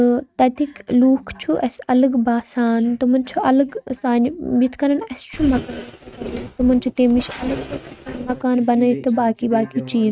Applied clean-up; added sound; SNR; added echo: neural mask model RNNoise.